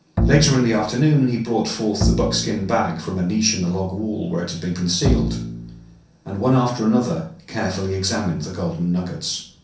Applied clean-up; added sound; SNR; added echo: none; Bowed string instrument; 4 dB; reverberation time 0.6 s.